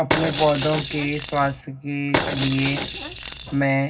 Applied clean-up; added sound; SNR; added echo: none; Rattle / Rattle (instrument); -3 dB; reverberation time 0.4 s.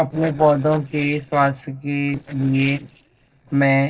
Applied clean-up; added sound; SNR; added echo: neural separator model SepFormer DNS4.